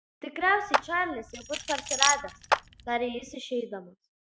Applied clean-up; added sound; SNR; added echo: none; Clapping + Keys jangling; 1 dB; none.